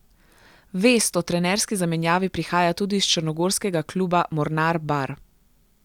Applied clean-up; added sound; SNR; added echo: none; none; none; none.